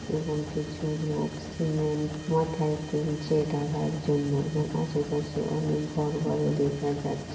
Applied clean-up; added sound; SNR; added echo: none; Mechanisms; 12 dB; reverberation time 1.7 s.